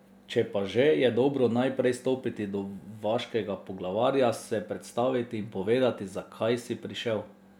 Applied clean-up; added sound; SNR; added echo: none; none; none; none.